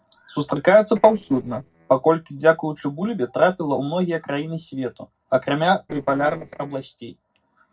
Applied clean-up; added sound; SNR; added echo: neural separator model SepFormer DNS4.